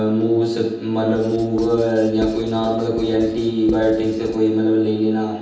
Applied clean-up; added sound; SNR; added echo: none; Writing; 16 dB; reverberation time 0.9 s.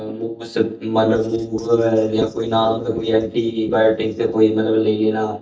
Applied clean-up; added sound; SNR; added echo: neural mask model DeepFilterNet 3.